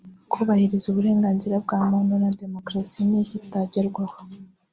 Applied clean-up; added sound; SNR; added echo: none; none; none; none.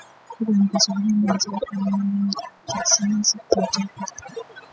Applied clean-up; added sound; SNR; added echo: classical method spectral subtraction.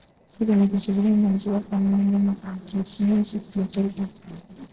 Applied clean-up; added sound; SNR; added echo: neural separator model SepFormer DNS4.